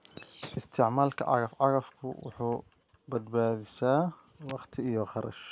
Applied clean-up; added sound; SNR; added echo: none; none; none; none.